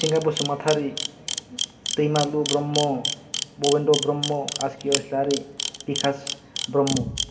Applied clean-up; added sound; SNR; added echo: none; Camera; 6 dB; reverberation time 2.1 s.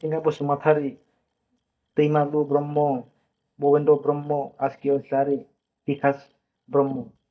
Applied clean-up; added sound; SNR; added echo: neural mask model DeepFilterNet 3.